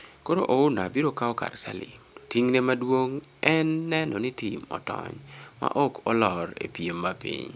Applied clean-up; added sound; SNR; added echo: none; none; none; none.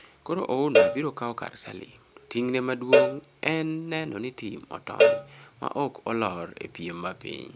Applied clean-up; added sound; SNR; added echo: none; Cowbell; -3 dB; none.